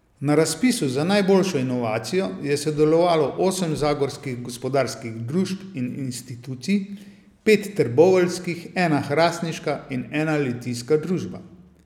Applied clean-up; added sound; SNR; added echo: none; none; none; none.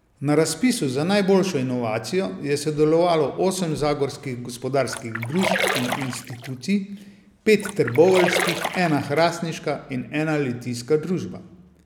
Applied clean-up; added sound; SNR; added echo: none; Splash, splatter; 5 dB; none.